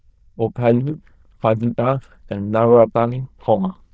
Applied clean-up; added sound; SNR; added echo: neural diffusion model UNIVERSE++.